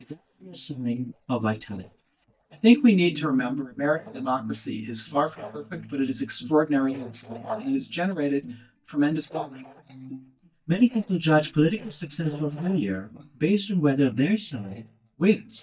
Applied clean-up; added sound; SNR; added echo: neural mask model DeepFilterNet 3.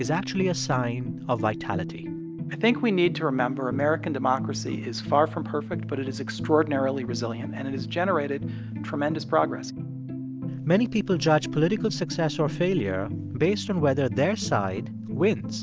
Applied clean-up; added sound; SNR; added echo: none; none; none; none.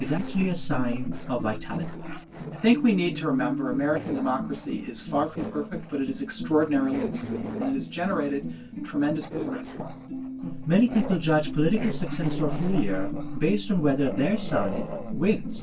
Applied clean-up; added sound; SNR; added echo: neural separator model SepFormer DNS4.